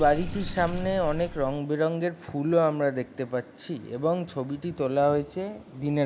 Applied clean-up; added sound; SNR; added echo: none; Sink (filling or washing) / Water; 13 dB; none.